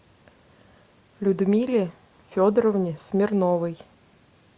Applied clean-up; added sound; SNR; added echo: none; none; none; none.